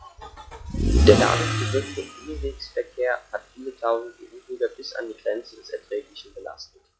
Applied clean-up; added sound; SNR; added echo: classical method log-MMSE.